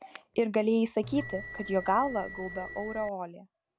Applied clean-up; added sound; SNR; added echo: none; Bell; 11 dB; none.